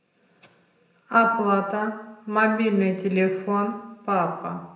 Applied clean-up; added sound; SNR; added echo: none; none; none; reverberation time 0.8 s.